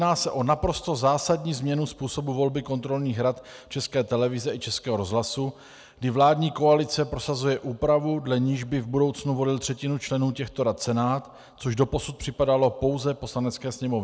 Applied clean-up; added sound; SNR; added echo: none; none; none; none.